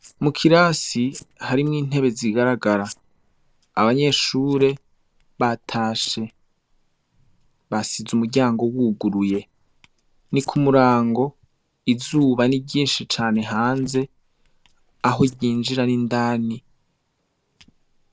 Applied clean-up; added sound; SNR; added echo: neural separator model SepFormer DNS4.